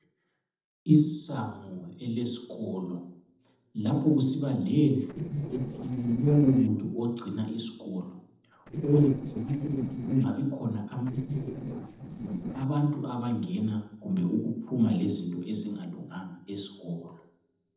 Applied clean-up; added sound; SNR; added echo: neural separator model SepFormer DNS4.